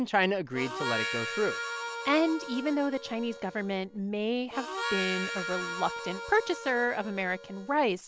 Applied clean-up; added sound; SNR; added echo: none; Harmonica; 6 dB; none.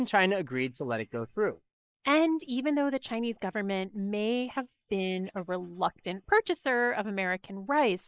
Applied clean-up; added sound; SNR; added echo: neural mask model Resemble Enhance denoiser.